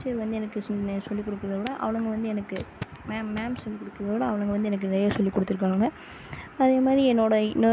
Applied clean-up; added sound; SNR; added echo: none; none; none; none.